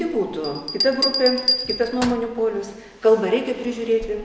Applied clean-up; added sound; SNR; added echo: none; Bell; 6 dB; none.